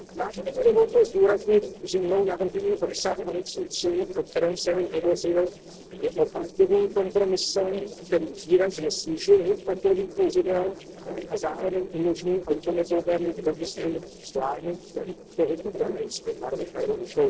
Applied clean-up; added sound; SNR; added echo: neural separator model SepFormer DNS4.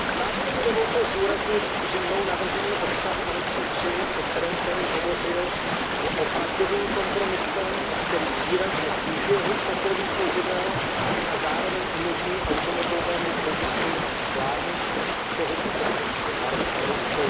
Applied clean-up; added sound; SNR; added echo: none; Stream; -4 dB; reverberation time 0.7 s.